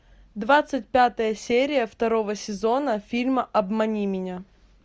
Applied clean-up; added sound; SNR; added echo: none; none; none; none.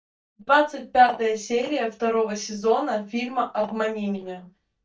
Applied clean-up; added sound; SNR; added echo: neural mask model DeepFilterNet 3.